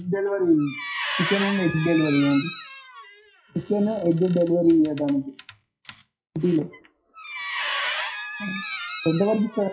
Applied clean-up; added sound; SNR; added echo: classical method WPE with log-MMSE.